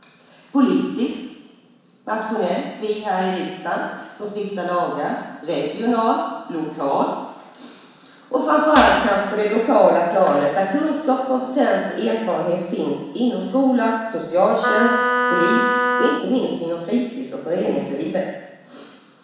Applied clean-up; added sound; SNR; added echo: none; Wind instrument, woodwind instrument; 0 dB; reverberation time 1.1 s.